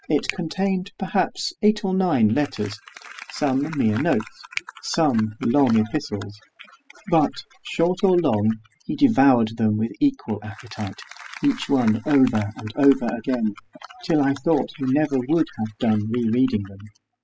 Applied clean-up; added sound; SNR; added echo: classical method spectral subtraction.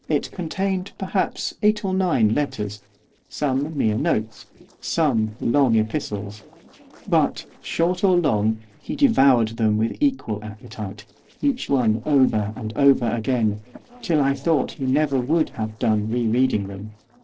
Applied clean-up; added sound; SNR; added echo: neural separator model SepFormer DNS4.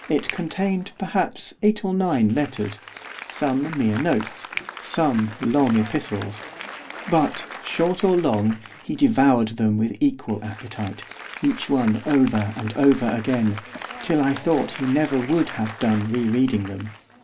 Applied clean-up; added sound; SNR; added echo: none; Finger snapping + Applause; 15 dB; none.